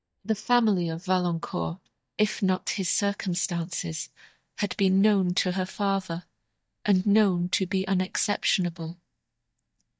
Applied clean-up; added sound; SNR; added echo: neural mask model DeepFilterNet 3.